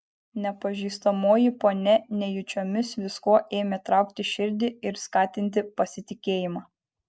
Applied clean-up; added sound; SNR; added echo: none; none; none; none.